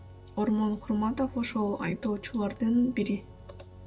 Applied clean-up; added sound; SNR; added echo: none; Organ; 18 dB; none.